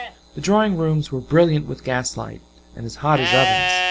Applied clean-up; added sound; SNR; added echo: none; Livestock, farm animals, working animals; 5 dB; none.